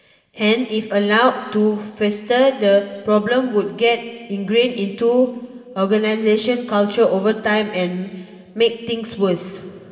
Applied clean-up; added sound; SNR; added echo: none; none; none; reverberation time 2.6 s.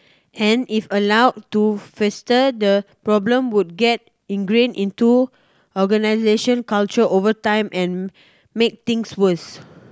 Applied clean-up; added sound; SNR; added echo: none; none; none; none.